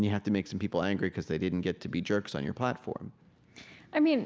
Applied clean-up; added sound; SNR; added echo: none; none; none; none.